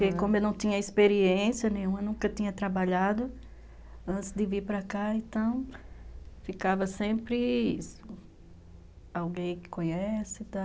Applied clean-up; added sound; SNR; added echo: none; none; none; none.